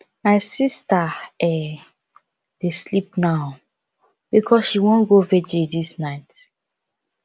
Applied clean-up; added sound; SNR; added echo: none; none; none; none.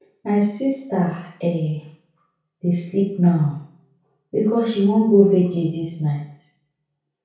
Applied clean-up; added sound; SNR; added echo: none; none; none; reverberation time 0.5 s.